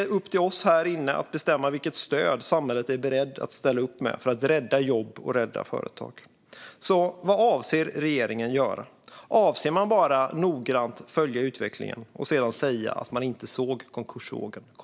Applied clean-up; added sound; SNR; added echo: none; none; none; none.